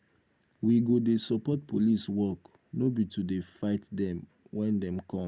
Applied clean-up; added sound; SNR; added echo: none; none; none; none.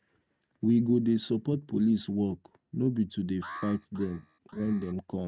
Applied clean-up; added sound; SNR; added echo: neural mask model RNNoise.